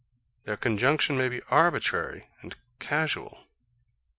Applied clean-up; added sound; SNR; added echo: none; none; none; none.